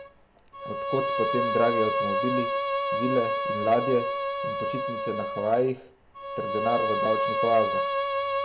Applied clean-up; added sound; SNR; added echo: none; Bowed string instrument; -1 dB; none.